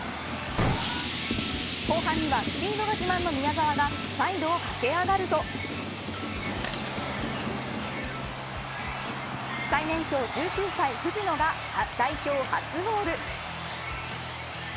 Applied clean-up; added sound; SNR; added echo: none; Explosion; 11 dB; none.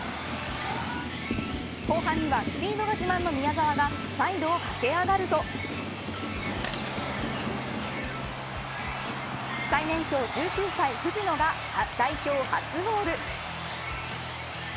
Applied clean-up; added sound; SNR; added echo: none; none; none; none.